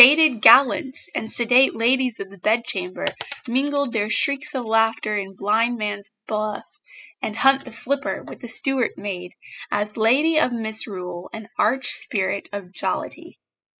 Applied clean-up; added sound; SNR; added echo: classical method spectral subtraction.